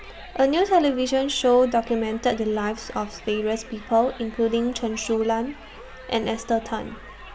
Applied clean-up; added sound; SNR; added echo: none; Crowd; 20 dB; none.